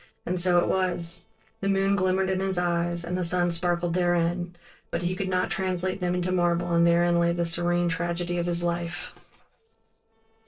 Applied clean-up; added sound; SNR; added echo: neural separator model SepFormer DNS4.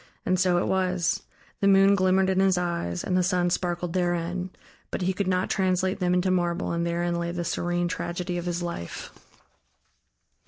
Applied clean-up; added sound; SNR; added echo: none; none; none; none.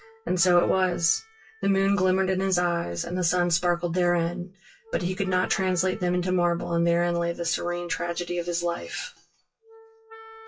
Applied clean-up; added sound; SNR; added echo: classical method WPE with log-MMSE.